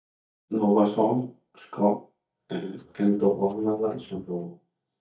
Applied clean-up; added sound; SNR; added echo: neural mask model DeepFilterNet 3.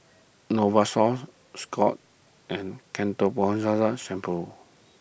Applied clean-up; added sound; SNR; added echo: none; none; none; none.